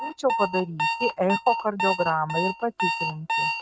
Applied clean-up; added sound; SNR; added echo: neural mask model RNNoise.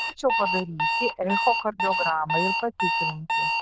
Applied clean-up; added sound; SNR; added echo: neural diffusion model UNIVERSE++.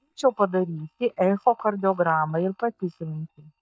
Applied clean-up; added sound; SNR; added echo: neural mask model DeepFilterNet 3.